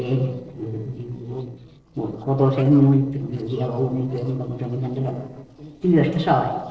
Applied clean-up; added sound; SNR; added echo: neural separator model SepFormer DNS4.